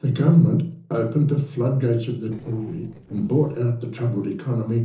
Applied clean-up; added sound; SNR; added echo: neural separator model SepFormer DNS4.